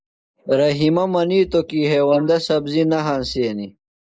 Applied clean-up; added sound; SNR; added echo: neural mask model Resemble Enhance denoiser.